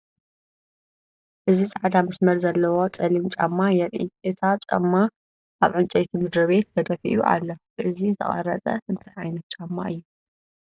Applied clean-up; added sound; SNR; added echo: neural mask model DeepFilterNet 3.